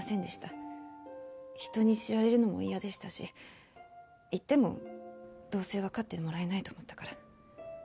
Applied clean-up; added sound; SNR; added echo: none; none; none; none.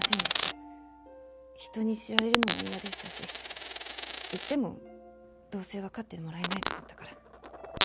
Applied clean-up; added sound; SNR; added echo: none; Coin (dropping); -2 dB; none.